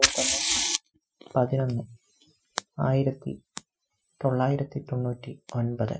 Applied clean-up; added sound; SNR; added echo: classical method Wiener filter.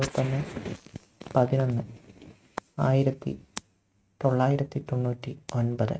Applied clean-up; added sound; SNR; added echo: neural mask model RNNoise.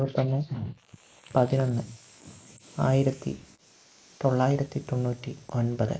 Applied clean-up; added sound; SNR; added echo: neural mask model Resemble Enhance denoiser.